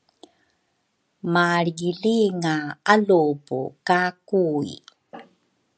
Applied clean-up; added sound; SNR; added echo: none; none; none; none.